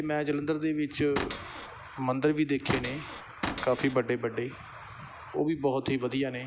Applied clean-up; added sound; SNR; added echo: none; Cupboard open or close / Door; 7 dB; none.